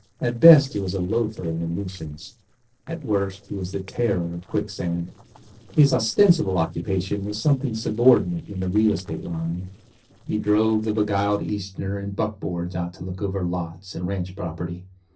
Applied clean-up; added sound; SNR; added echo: neural separator model SepFormer DNS4.